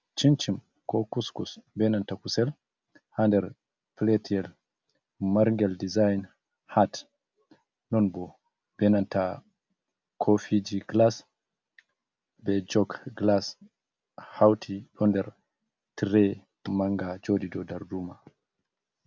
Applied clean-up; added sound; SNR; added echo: none; none; none; none.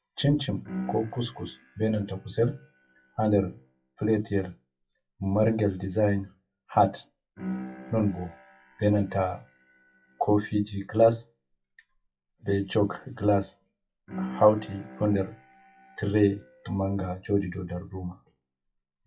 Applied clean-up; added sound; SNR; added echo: classical method WPE with log-MMSE.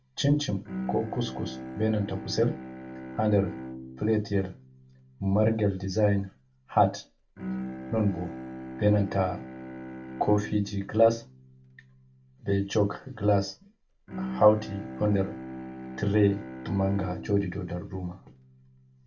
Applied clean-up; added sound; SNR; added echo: none; Bowed string instrument; 12 dB; reverberation time 0.2 s.